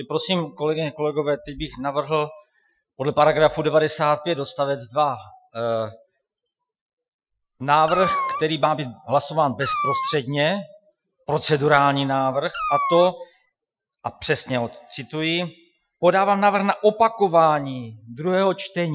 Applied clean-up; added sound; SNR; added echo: classical method Wiener filter.